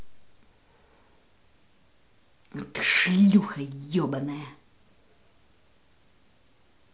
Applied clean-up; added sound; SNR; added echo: none; none; none; none.